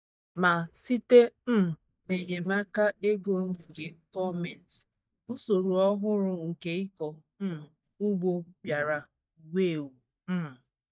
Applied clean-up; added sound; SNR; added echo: neural mask model DeepFilterNet 3.